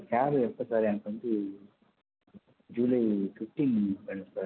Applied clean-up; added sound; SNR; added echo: none; none; none; none.